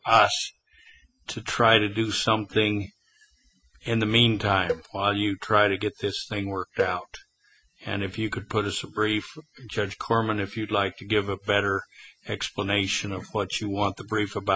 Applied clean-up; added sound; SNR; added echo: classical method spectral subtraction.